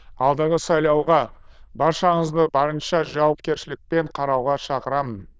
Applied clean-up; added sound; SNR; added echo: neural diffusion model UNIVERSE++.